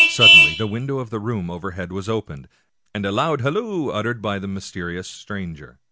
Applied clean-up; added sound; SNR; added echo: none; Vehicle horn, car horn, honking; -3 dB; none.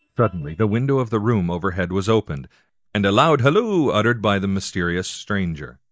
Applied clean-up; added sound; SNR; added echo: neural mask model DeepFilterNet 3.